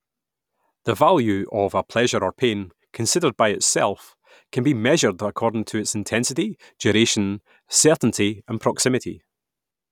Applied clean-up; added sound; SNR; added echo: none; none; none; none.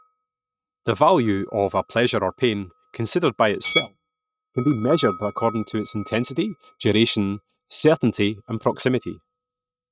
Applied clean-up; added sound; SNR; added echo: neural mask model RNNoise.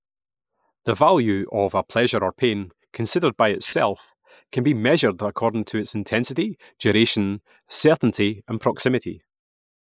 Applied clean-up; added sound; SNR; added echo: neural mask model Resemble Enhance denoiser.